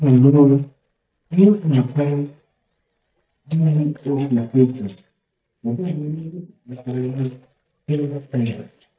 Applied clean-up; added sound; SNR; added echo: neural mask model DeepFilterNet 3.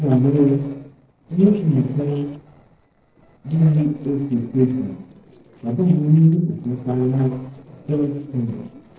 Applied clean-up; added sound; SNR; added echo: neural separator model SepFormer DNS4.